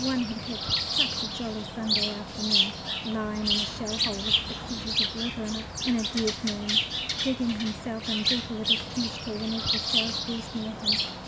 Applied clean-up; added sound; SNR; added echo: none; Bird; -3 dB; none.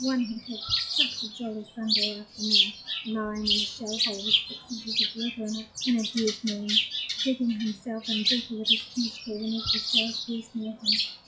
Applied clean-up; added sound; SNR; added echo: classical method log-MMSE.